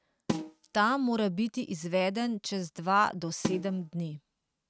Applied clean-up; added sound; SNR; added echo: neural mask model RNNoise.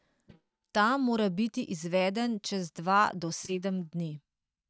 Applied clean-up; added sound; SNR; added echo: neural mask model DeepFilterNet 3.